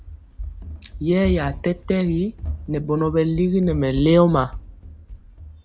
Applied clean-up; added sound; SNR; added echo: none; Run; 11 dB; none.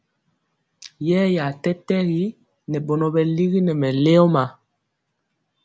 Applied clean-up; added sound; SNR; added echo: none; none; none; none.